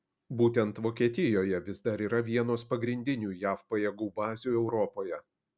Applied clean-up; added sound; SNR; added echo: none; none; none; none.